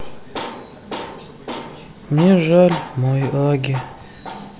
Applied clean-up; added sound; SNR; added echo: none; Tools; 14 dB; none.